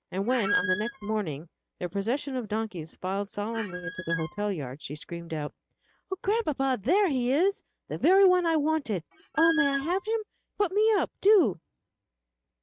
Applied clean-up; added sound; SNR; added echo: neural mask model RNNoise.